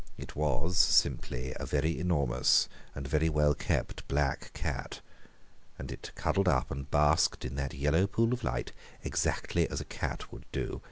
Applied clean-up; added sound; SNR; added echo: none; none; none; none.